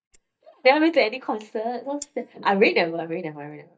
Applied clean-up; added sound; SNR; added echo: neural mask model DeepFilterNet 3.